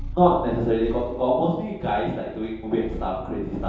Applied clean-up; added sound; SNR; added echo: none; Purr; 12 dB; reverberation time 0.8 s.